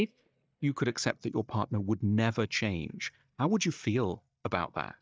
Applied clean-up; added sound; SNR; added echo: neural mask model DeepFilterNet 3.